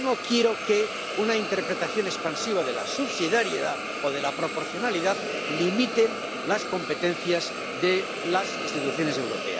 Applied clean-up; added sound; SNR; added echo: none; Hiss; 5 dB; none.